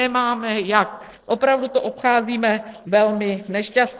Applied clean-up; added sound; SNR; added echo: neural separator model SepFormer DNS4.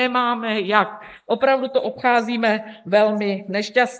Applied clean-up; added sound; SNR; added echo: neural mask model Resemble Enhance denoiser.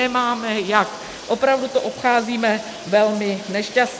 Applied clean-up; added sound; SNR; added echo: none; Bathtub (filling or washing); 17 dB; none.